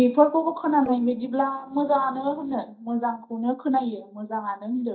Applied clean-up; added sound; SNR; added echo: neural mask model DeepFilterNet 3.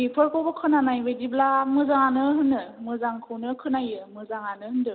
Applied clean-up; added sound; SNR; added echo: none; none; none; none.